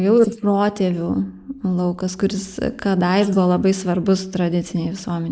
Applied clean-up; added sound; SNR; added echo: neural mask model Resemble Enhance denoiser.